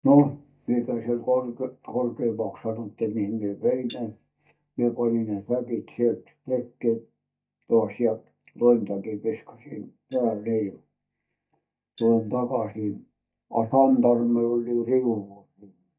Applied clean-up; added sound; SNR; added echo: neural mask model DeepFilterNet 3.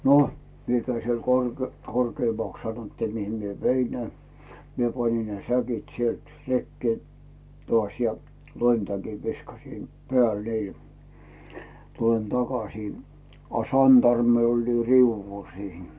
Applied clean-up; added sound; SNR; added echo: none; none; none; none.